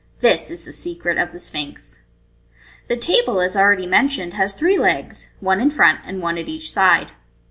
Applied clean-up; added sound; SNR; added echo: none; none; none; none.